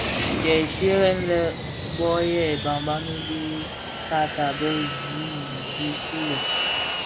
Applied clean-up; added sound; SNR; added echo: none; Fixed-wing aircraft, airplane; 3 dB; none.